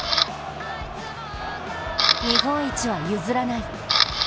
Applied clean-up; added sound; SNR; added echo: none; Camera; -1 dB; none.